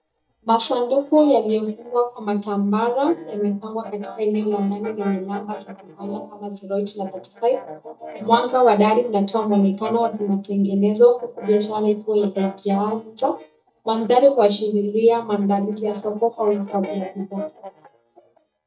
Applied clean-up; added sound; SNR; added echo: neural mask model DeepFilterNet 3.